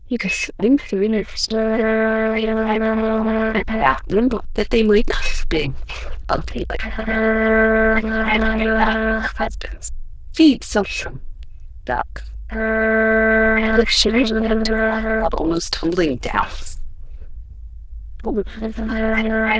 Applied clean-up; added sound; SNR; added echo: neural diffusion model UNIVERSE++.